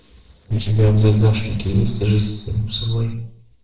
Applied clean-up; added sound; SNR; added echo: neural separator model SepFormer DNS4.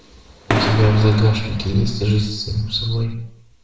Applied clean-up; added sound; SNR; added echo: none; Fireworks; 9 dB; reverberation time 0.7 s.